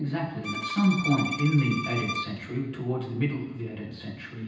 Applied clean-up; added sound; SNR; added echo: none; Bowed string instrument; 6 dB; reverberation time 0.9 s.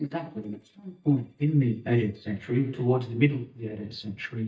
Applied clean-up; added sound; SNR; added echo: neural mask model DeepFilterNet 3.